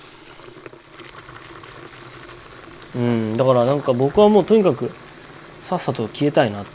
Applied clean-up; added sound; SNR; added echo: none; Fill (with liquid) / Water tap, faucet + Walk, footsteps; 20 dB; none.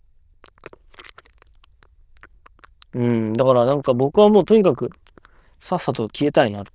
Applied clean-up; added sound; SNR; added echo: neural diffusion model UNIVERSE++.